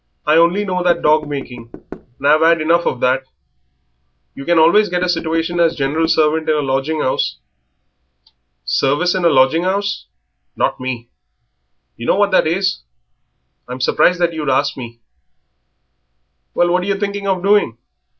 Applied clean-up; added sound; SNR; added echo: none; Knock / Wood; 14 dB; none.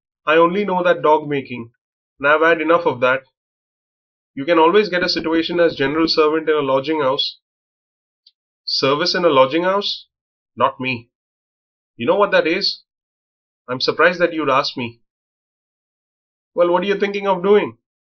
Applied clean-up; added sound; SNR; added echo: neural mask model Resemble Enhance denoiser.